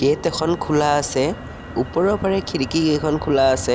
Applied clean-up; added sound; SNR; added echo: none; Motor vehicle (road); 13 dB; none.